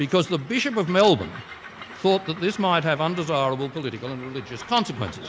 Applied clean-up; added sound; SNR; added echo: none; Train; 18 dB; none.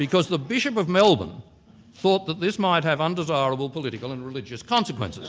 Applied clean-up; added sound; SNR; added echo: none; none; none; none.